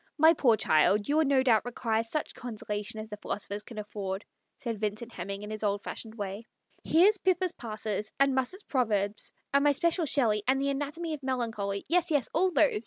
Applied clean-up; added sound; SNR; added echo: none; none; none; none.